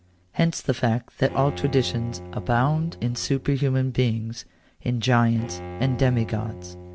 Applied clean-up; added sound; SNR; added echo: none; Bowed string instrument; 15 dB; none.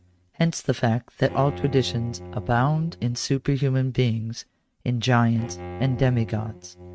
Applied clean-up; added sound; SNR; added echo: neural mask model RNNoise.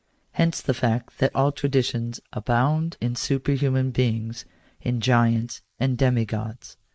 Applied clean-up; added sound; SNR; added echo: neural mask model Resemble Enhance denoiser.